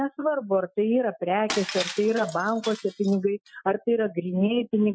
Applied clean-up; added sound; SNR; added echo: classical method Wiener filter.